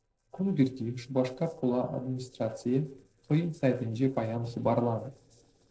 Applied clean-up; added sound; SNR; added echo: neural separator model SepFormer DNS4.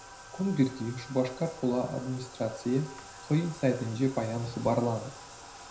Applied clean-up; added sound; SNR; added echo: none; Bathtub (filling or washing); 16 dB; reverberation time 0.5 s.